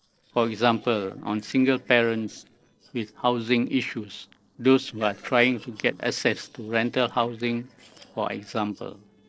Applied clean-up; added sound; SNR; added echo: neural separator model SepFormer DNS4.